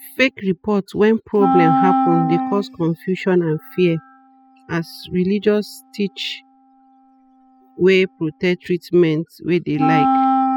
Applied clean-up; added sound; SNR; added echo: classical method spectral subtraction.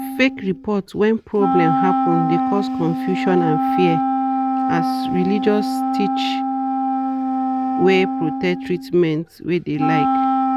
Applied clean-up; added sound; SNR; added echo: none; Wind instrument, woodwind instrument; -1 dB; none.